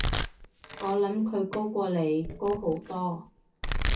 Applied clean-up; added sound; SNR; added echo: none; Domestic sounds, home sounds; 3 dB; reverberation time 0.3 s.